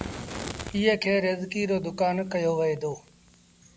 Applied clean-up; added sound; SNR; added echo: none; Fire; 14 dB; none.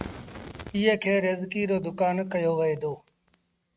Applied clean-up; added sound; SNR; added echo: neural mask model RNNoise.